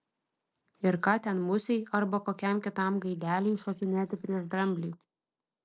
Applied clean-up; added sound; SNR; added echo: neural separator model SepFormer DNS4.